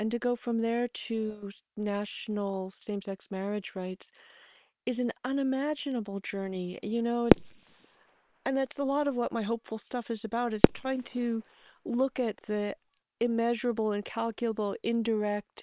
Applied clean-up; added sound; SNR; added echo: neural separator model SepFormer WHAM!.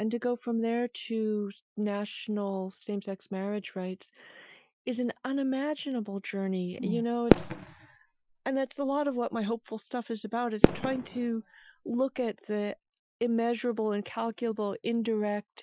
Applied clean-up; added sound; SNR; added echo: classical method Wiener filter.